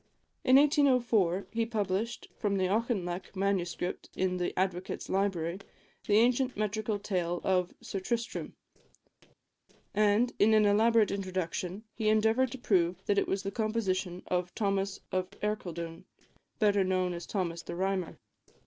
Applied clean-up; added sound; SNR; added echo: neural separator model SepFormer DNS4.